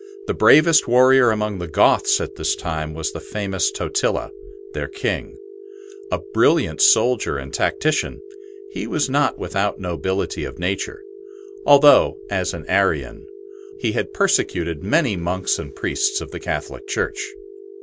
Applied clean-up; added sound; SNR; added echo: none; Telephone; 17 dB; none.